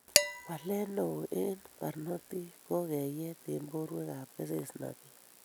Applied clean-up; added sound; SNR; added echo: none; Dishes, pots, and pans; -1 dB; none.